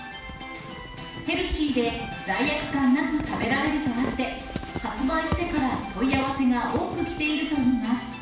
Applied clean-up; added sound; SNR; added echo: none; Squeak / Walk, footsteps; 11 dB; reverberation time 0.6 s.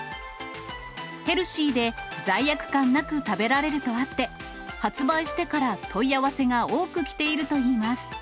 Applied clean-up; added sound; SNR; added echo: none; none; none; none.